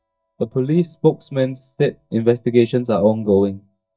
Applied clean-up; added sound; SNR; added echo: neural mask model DeepFilterNet 3.